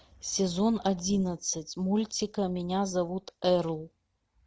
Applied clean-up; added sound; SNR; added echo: none; none; none; none.